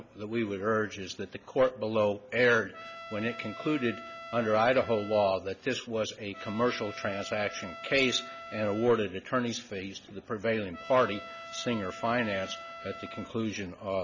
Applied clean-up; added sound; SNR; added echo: none; Trumpet; 14 dB; none.